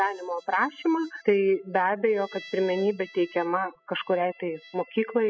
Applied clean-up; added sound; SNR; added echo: classical method spectral subtraction.